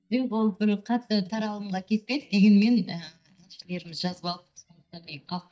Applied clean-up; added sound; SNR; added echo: neural mask model DeepFilterNet 3.